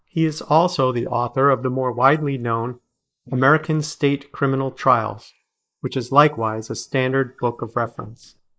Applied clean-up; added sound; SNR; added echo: neural mask model Resemble Enhance denoiser.